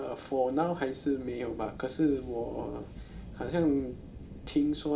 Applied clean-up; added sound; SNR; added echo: none; Thunder / Rain; 14 dB; reverberation time 0.8 s.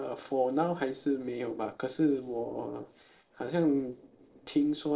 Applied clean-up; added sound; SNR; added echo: neural separator model SepFormer DNS4.